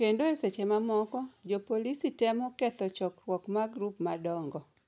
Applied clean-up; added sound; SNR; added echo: none; none; none; none.